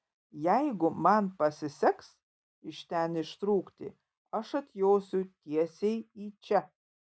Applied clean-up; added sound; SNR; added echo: none; none; none; none.